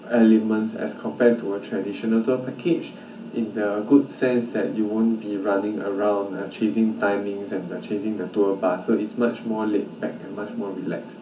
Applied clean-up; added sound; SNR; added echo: none; none; none; reverberation time 0.4 s.